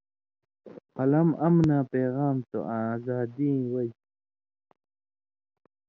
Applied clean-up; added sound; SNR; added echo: none; none; none; none.